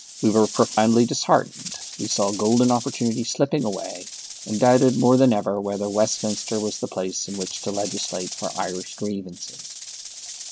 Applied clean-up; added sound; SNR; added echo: none; Rattle / Rattle (instrument); 13 dB; none.